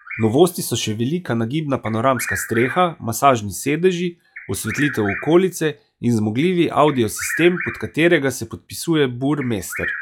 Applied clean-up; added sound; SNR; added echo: classical method log-MMSE.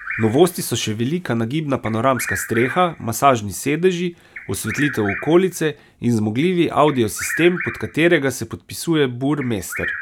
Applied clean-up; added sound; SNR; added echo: none; Bird vocalization, bird call, bird song; 13 dB; none.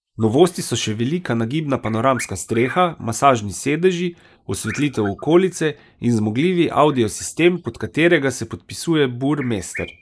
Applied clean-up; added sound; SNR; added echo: neural mask model Resemble Enhance denoiser.